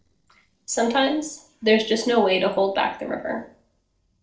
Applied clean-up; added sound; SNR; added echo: neural separator model SepFormer DNS4.